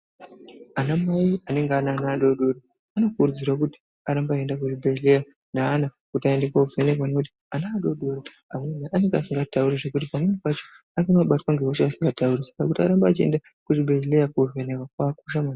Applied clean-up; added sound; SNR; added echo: none; none; none; none.